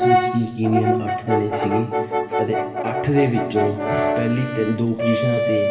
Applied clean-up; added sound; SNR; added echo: none; Brass instrument; 0 dB; reverberation time 2.3 s.